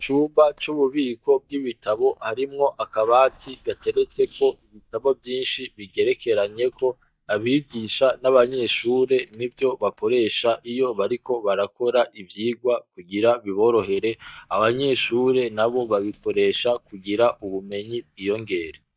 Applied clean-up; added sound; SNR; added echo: neural mask model DeepFilterNet 3.